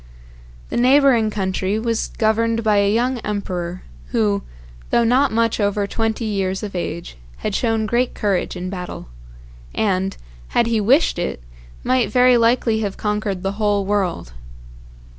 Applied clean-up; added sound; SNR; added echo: none; none; none; none.